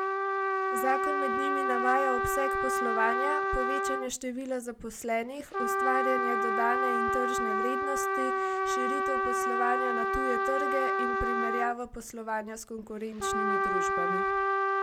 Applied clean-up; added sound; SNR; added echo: none; Trumpet; -5 dB; none.